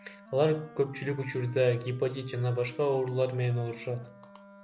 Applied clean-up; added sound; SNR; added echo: none; Wind instrument, woodwind instrument; 20 dB; none.